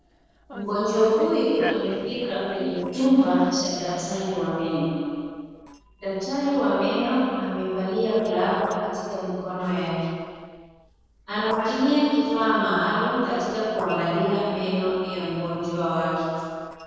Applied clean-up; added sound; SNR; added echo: neural separator model SepFormer DNS4.